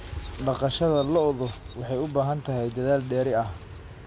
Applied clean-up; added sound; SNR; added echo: none; Chirp, tweet; 13 dB; none.